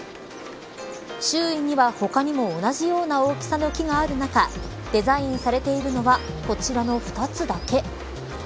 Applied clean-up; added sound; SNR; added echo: none; none; none; none.